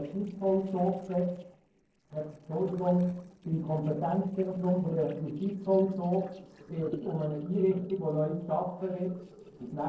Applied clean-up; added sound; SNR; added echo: neural separator model SepFormer DNS4.